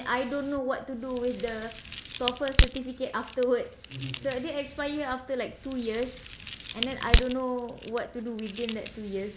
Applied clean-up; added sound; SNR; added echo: none; Crack; 0 dB; none.